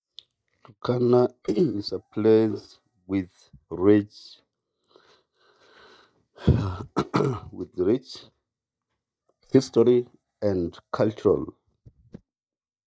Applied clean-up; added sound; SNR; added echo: neural mask model DeepFilterNet 3.